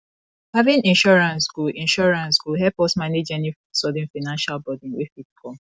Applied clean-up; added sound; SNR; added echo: none; none; none; none.